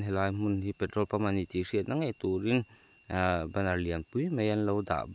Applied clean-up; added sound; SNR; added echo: none; none; none; none.